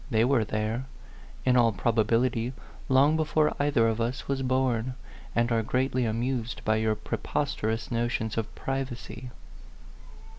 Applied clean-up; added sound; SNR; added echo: none; none; none; none.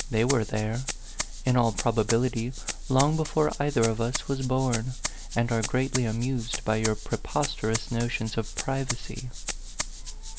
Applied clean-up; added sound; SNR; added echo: none; Rattle (instrument); 10 dB; none.